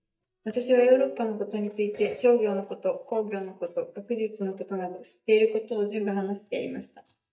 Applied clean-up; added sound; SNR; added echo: neural mask model DeepFilterNet 3.